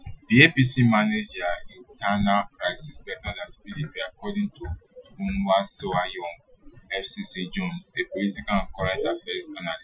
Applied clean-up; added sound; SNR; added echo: classical method Wiener filter.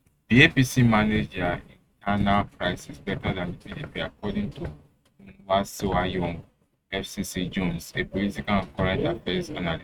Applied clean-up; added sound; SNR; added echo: neural mask model RNNoise.